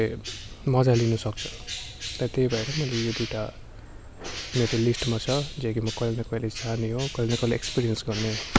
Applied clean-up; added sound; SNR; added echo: none; Bird; 11 dB; none.